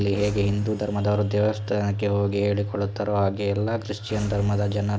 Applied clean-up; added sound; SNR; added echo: none; Boom; 19 dB; none.